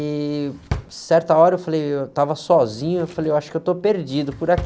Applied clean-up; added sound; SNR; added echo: none; Drawer open or close; 16 dB; none.